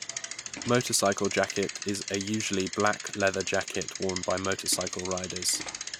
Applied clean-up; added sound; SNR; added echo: none; Bicycle; 8 dB; none.